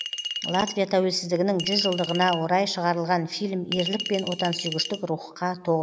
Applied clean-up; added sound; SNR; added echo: none; Chink, clink; 10 dB; none.